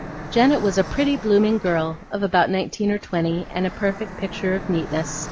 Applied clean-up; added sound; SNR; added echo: none; Fixed-wing aircraft, airplane; 13 dB; none.